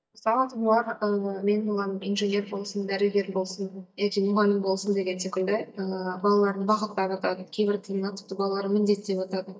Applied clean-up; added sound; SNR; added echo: neural mask model DeepFilterNet 3.